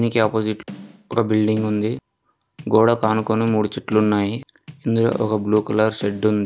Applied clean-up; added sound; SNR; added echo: none; Bass drum / Snare drum; 19 dB; none.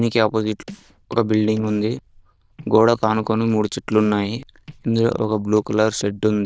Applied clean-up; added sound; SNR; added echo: neural diffusion model UNIVERSE++.